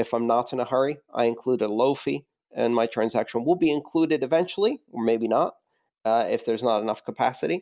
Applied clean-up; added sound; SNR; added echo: none; none; none; none.